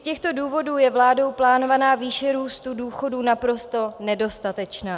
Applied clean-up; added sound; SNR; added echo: none; none; none; none.